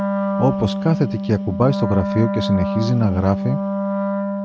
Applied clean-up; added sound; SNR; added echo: none; Wind instrument, woodwind instrument; 2 dB; none.